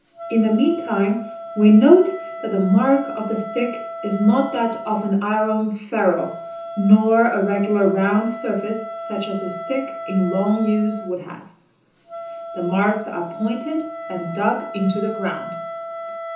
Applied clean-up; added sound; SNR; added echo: none; Wind instrument, woodwind instrument; 12 dB; reverberation time 0.7 s.